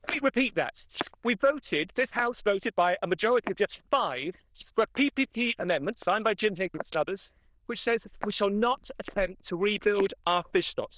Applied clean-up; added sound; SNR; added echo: neural diffusion model UNIVERSE++.